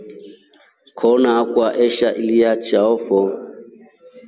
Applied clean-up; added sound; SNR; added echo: none; none; none; none.